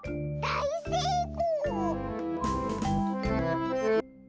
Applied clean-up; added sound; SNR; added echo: none; Accordion; 0 dB; none.